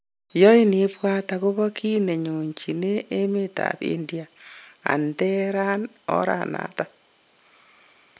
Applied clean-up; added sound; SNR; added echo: none; none; none; none.